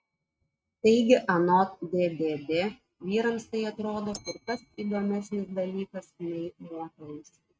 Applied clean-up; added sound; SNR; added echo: neural mask model RNNoise.